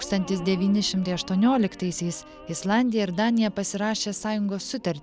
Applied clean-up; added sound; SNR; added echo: none; none; none; none.